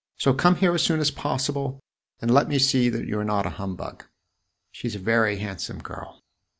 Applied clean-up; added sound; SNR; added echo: none; none; none; none.